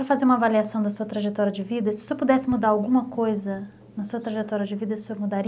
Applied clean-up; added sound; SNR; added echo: none; none; none; none.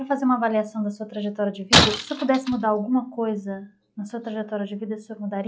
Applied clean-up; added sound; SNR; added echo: classical method log-MMSE.